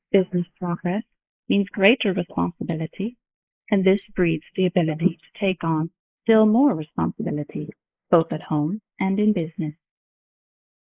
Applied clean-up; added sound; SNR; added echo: neural mask model Resemble Enhance denoiser.